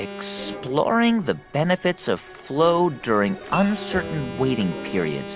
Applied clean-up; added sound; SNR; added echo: none; Tap / Glass + Alarm; 14 dB; none.